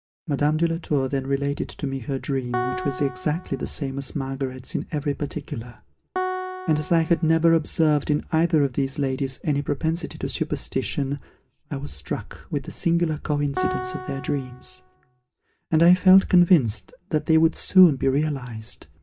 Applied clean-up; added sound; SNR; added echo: none; Piano; 11 dB; reverberation time 0.3 s.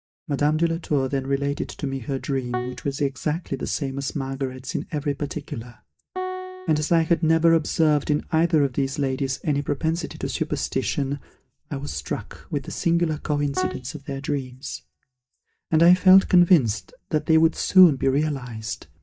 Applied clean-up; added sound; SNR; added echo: neural mask model DeepFilterNet 3.